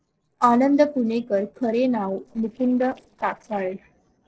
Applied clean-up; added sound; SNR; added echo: neural separator model SepFormer DNS4.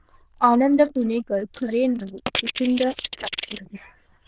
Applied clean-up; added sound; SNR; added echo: neural diffusion model UNIVERSE++.